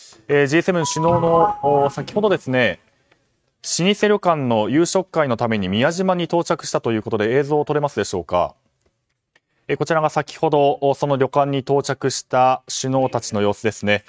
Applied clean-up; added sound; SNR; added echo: neural mask model RNNoise.